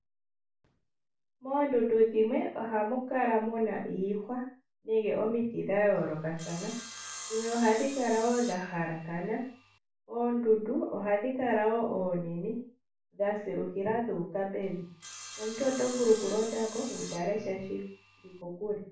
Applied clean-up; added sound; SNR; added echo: none; Sawing; 14 dB; reverberation time 0.4 s.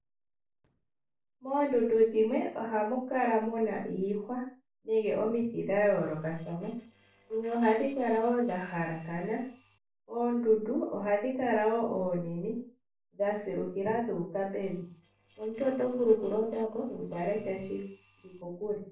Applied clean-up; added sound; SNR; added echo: neural separator model SepFormer DNS4.